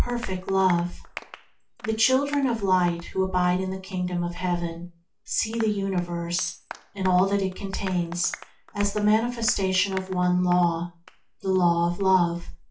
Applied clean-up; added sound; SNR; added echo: none; Applause; 19 dB; reverberation time 0.3 s.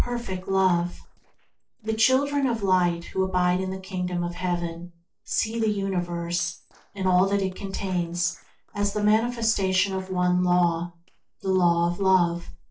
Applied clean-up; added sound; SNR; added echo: neural separator model SepFormer DNS4.